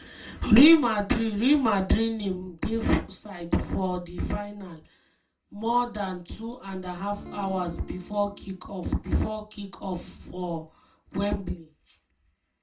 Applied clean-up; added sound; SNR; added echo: none; Acoustic guitar / Strum; 16 dB; reverberation time 0.2 s.